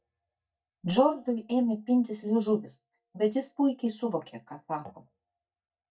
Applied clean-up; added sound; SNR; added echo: neural mask model DeepFilterNet 3.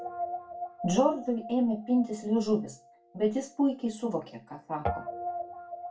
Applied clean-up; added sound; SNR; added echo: none; Guitar; 10 dB; reverberation time 0.2 s.